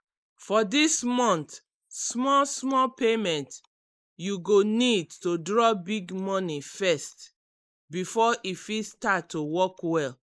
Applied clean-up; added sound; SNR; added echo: neural mask model Resemble Enhance denoiser.